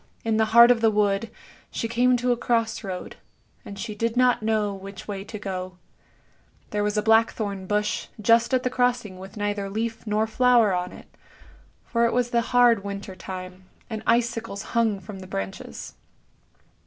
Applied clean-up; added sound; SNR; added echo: none; none; none; none.